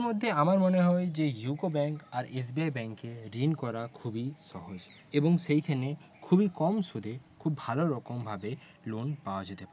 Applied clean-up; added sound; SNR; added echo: none; none; none; none.